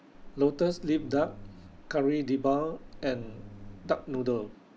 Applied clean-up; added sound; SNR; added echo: none; Buzz; 16 dB; none.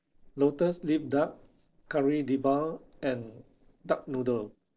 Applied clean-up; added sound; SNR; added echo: neural separator model SepFormer DNS4.